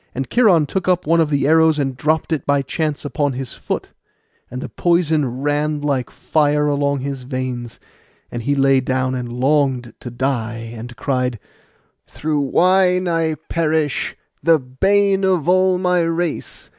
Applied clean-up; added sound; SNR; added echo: none; none; none; none.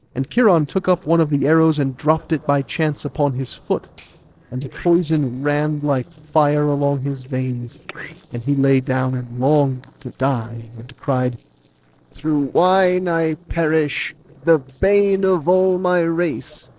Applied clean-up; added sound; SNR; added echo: neural separator model SepFormer DNS4.